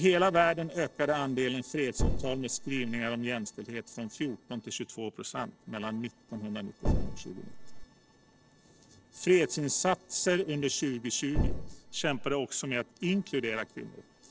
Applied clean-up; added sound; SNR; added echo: neural separator model SepFormer DNS4.